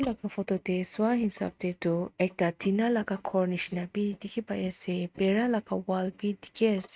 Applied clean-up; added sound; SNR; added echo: neural mask model RNNoise.